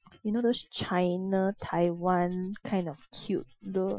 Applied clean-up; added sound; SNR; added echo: classical method Wiener filter.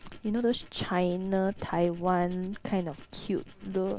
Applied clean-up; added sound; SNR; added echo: none; Tools; 16 dB; none.